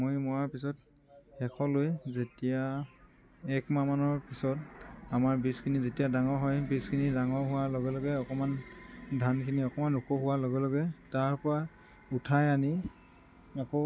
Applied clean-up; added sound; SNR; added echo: none; none; none; none.